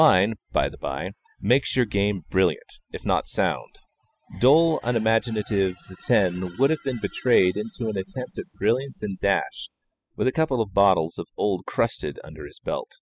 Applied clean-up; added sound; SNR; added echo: classical method spectral subtraction.